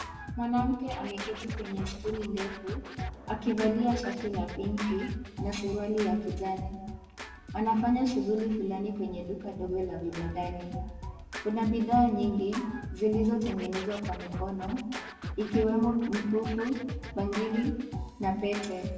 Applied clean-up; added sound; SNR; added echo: none; Scratching (performance technique); 9 dB; reverberation time 1.0 s.